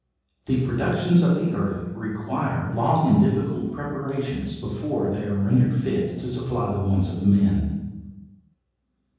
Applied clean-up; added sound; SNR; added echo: none; none; none; reverberation time 1.3 s.